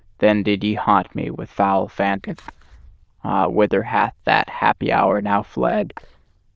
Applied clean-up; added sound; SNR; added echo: neural diffusion model UNIVERSE++.